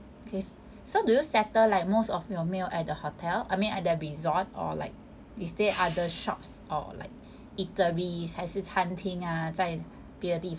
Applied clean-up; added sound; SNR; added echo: none; Hi-hat; 14 dB; none.